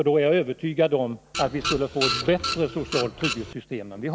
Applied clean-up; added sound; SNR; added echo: none; Printer; 5 dB; none.